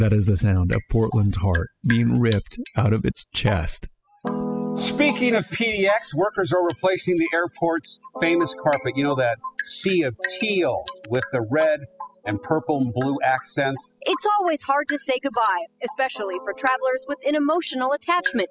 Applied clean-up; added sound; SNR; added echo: classical method spectral subtraction.